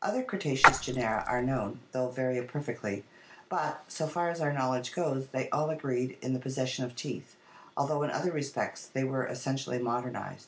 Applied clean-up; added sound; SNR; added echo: none; Splash, splatter; -4 dB; none.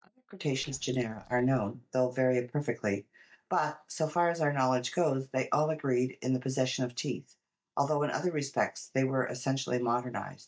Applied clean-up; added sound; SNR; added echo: neural mask model DeepFilterNet 3.